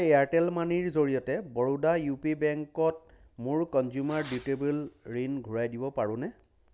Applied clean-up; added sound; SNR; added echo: none; Fireworks; 19 dB; none.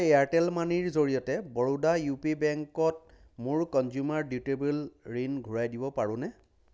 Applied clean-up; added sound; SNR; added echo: none; none; none; none.